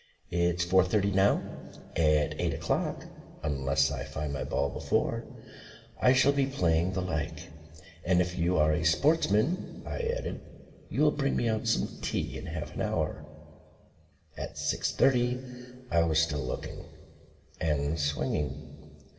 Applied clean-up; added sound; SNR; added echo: none; none; none; reverberation time 1.8 s.